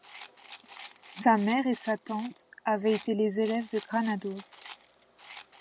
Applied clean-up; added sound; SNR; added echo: none; Rattle; 20 dB; none.